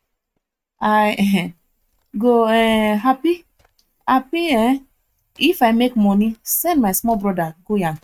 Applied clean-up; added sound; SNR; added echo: neural mask model RNNoise.